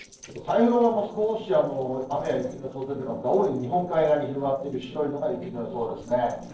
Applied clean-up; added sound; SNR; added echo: neural separator model SepFormer DNS4.